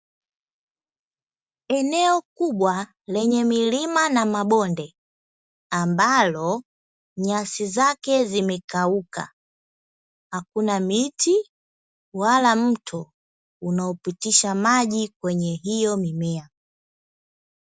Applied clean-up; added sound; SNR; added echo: none; none; none; none.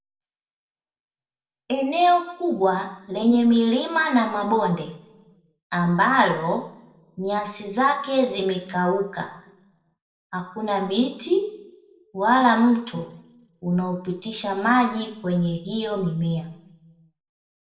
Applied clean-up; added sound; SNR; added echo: none; none; none; reverberation time 0.6 s.